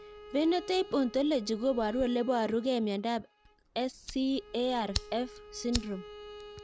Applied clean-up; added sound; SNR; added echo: none; Bowed string instrument + Fire; 13 dB; none.